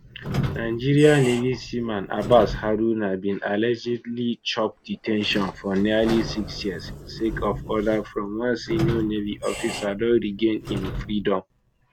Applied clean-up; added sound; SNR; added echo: none; Squeak / Sliding door; 10 dB; none.